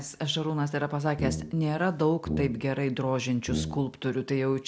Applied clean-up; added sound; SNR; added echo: none; Brass instrument; 5 dB; none.